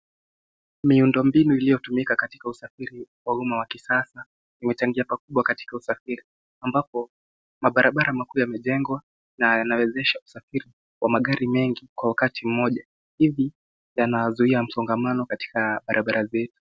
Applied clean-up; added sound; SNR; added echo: none; none; none; none.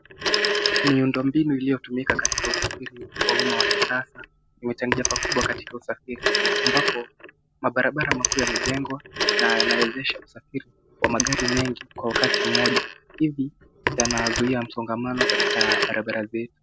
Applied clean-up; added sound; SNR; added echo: none; Telephone; -1 dB; none.